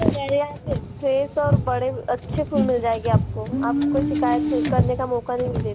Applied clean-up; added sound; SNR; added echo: none; Car; -1 dB; none.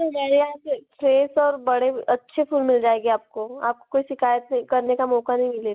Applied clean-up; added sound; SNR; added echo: none; none; none; none.